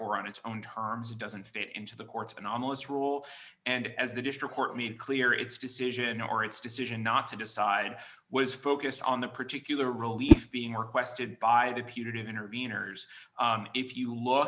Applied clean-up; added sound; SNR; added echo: none; Whoosh, swoosh, swish; -3 dB; none.